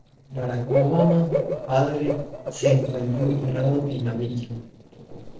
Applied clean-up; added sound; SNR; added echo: neural separator model SepFormer DNS4.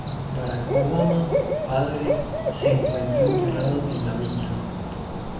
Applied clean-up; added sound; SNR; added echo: none; Cricket / Bird; -2 dB; reverberation time 0.9 s.